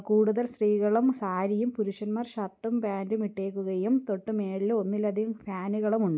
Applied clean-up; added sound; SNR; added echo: none; none; none; none.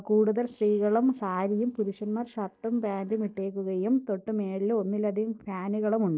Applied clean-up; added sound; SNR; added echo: neural separator model SepFormer DNS4.